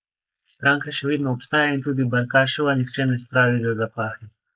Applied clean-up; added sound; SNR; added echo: neural mask model Resemble Enhance denoiser.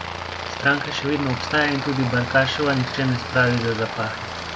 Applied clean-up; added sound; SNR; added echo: none; Aircraft; 7 dB; none.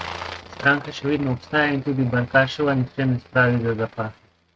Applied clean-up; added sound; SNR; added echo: neural mask model RNNoise.